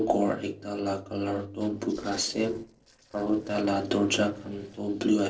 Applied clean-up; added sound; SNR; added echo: neural separator model SepFormer DNS4.